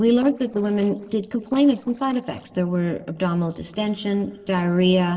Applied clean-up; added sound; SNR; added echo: neural separator model SepFormer DNS4.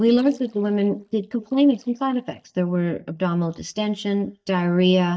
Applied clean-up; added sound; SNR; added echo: neural mask model DeepFilterNet 3.